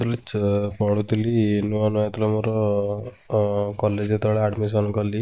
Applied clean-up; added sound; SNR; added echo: neural mask model Resemble Enhance denoiser.